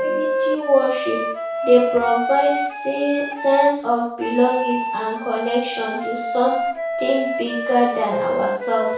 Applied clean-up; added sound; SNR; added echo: none; Wind instrument, woodwind instrument; 4 dB; reverberation time 0.6 s.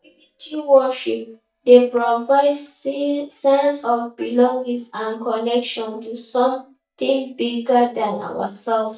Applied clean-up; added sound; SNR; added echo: neural mask model DeepFilterNet 3.